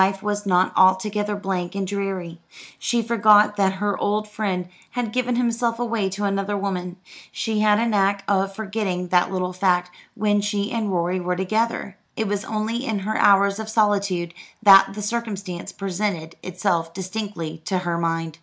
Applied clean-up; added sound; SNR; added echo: none; none; none; none.